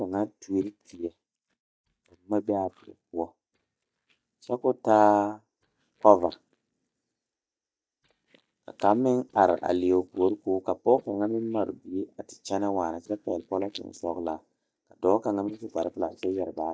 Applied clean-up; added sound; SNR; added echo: neural mask model DeepFilterNet 3.